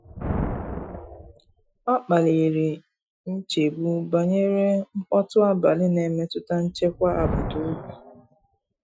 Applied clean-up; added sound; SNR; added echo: classical method Wiener filter.